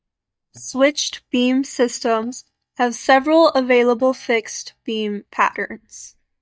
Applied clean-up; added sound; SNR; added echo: neural mask model DeepFilterNet 3.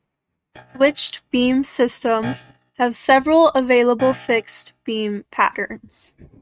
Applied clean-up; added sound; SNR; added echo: neural mask model RNNoise.